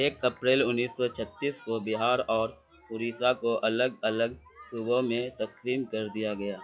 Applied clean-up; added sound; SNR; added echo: classical method log-MMSE.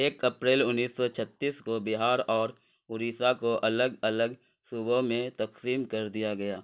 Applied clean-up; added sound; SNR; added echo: none; none; none; none.